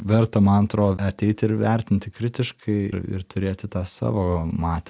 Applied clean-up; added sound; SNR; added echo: none; none; none; none.